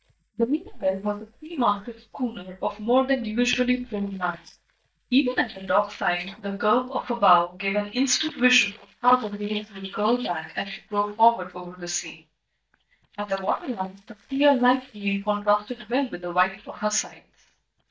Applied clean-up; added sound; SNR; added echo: neural mask model DeepFilterNet 3.